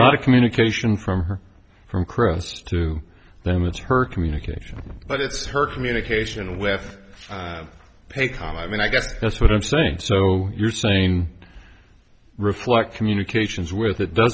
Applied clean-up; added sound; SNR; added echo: none; Wind; 15 dB; none.